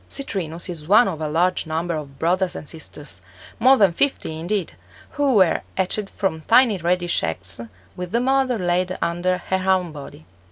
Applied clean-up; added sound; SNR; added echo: none; none; none; none.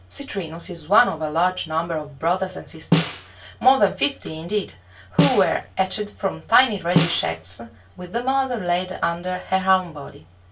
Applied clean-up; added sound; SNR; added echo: none; Snare drum; 3 dB; reverberation time 0.2 s.